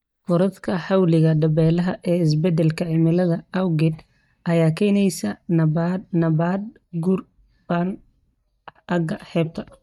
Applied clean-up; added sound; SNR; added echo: neural mask model DeepFilterNet 3.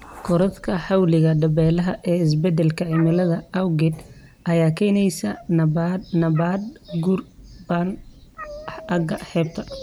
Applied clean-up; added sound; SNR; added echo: none; Meow; 20 dB; none.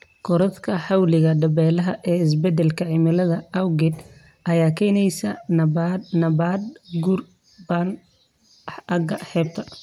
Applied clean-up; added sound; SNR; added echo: none; none; none; none.